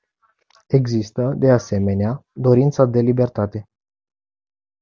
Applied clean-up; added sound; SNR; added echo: none; none; none; none.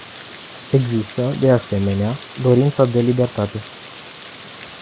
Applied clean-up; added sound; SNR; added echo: none; Rain; 15 dB; none.